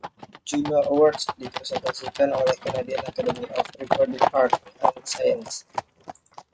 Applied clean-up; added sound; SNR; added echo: neural mask model RNNoise.